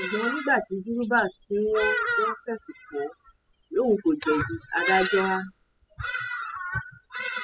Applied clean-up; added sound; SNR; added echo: classical method spectral subtraction.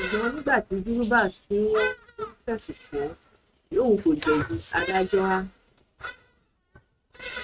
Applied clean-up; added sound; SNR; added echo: neural mask model RNNoise.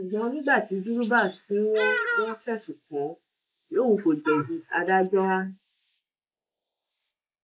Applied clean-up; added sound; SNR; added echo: neural mask model Resemble Enhance denoiser.